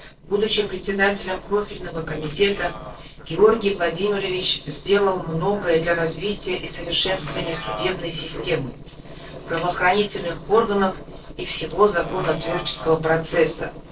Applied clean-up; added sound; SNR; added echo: neural separator model SepFormer DNS4.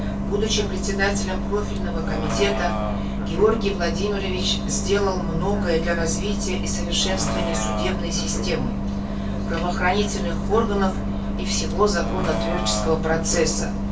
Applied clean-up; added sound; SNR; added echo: none; Bus; -1 dB; reverberation time 0.1 s.